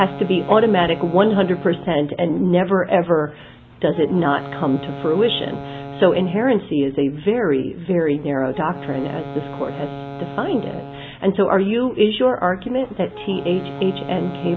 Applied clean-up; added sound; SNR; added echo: none; Wind instrument, woodwind instrument; 14 dB; none.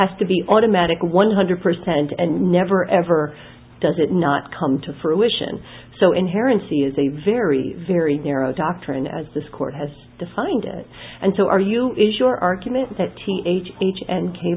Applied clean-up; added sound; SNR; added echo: none; none; none; none.